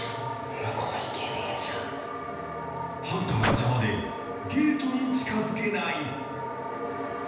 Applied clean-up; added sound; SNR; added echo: none; Car; 11 dB; reverberation time 1.1 s.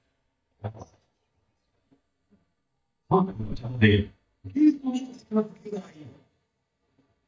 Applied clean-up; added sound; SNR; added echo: neural mask model DeepFilterNet 3.